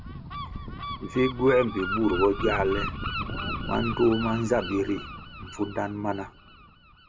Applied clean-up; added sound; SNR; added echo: none; Gull, seagull; 7 dB; none.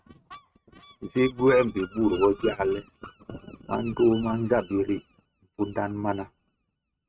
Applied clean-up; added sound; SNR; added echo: neural mask model RNNoise.